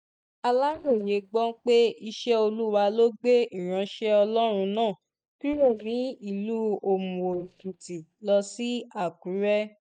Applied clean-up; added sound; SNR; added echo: neural mask model DeepFilterNet 3.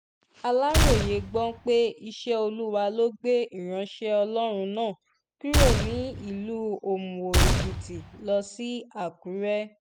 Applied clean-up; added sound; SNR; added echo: none; Gunshot, gunfire; -3 dB; none.